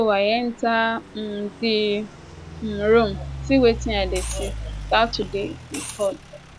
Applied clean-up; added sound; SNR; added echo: none; Idling / Truck + Liquid; 10 dB; none.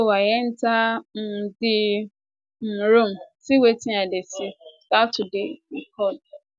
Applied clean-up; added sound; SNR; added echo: none; none; none; none.